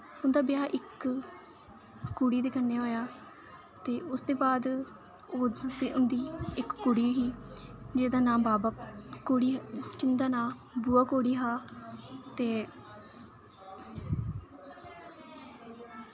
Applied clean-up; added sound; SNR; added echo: none; Piano; 18 dB; none.